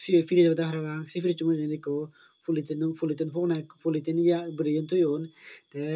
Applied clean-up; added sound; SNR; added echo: none; none; none; reverberation time 0.2 s.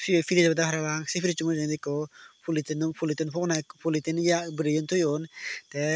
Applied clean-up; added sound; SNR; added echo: none; none; none; none.